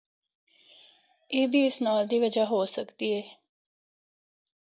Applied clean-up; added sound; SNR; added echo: none; none; none; none.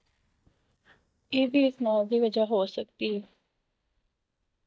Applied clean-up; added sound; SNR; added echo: neural mask model DeepFilterNet 3.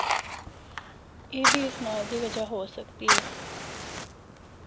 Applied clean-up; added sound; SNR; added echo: none; Fire; -5 dB; none.